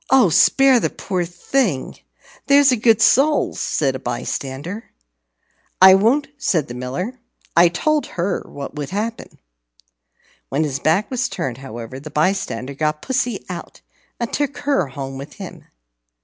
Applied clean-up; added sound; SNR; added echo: none; none; none; none.